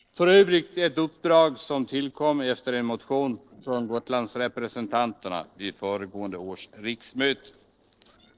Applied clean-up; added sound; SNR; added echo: neural separator model SepFormer DNS4.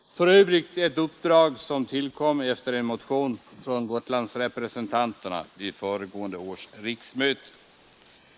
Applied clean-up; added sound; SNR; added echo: neural mask model Resemble Enhance denoiser.